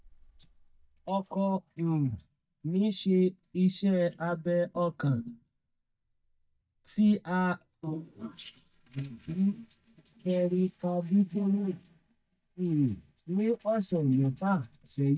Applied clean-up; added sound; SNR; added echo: neural mask model DeepFilterNet 3.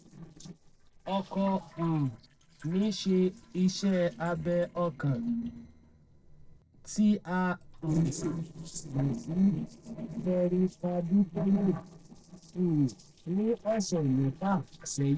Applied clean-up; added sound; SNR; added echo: neural separator model SepFormer DNS4.